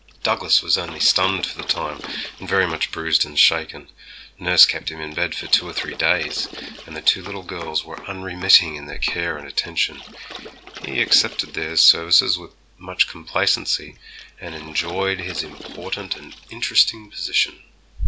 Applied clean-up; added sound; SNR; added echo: none; Water / Splash, splatter + Domestic sounds, home sounds; 18 dB; none.